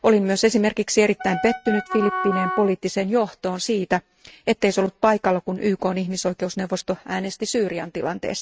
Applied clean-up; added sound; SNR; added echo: neural mask model RNNoise.